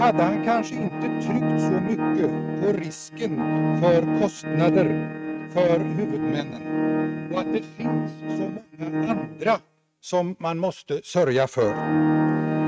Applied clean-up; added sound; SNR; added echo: neural mask model RNNoise.